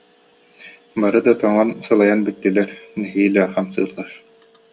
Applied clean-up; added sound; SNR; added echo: none; none; none; none.